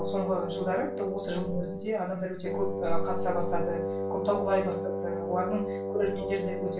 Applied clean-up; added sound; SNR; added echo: none; Wind instrument, woodwind instrument; 3 dB; reverberation time 0.3 s.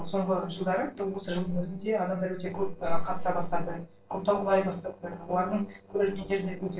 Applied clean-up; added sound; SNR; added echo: neural separator model SepFormer DNS4.